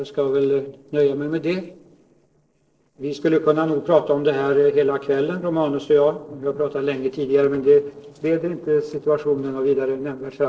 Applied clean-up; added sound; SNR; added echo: neural separator model SepFormer DNS4.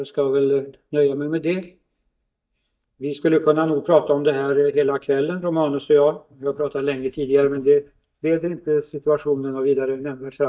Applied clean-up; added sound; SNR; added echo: neural mask model DeepFilterNet 3.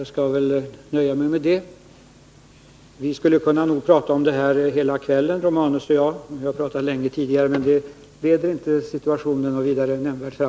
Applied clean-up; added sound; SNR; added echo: none; none; none; none.